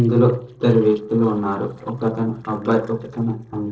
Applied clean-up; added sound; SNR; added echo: neural separator model SepFormer DNS4.